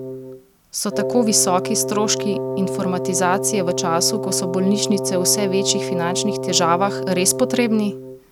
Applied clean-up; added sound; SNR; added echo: none; Wind instrument, woodwind instrument; 4 dB; none.